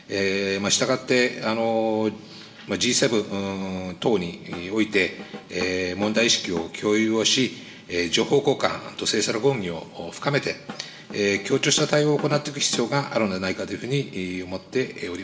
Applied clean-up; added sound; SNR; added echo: none; Drum / Drum kit; 14 dB; reverberation time 0.7 s.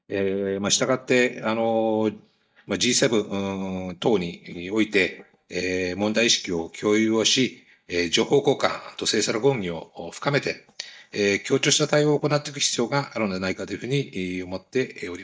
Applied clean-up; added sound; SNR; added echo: neural mask model DeepFilterNet 3.